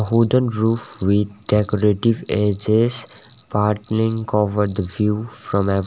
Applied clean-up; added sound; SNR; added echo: none; Cricket; 10 dB; none.